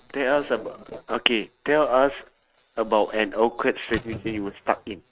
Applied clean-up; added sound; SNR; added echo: neural mask model RNNoise.